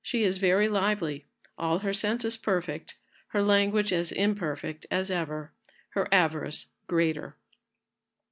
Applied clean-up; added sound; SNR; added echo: none; none; none; none.